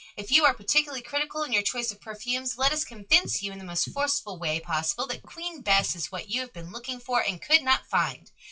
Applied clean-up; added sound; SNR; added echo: classical method WPE with log-MMSE.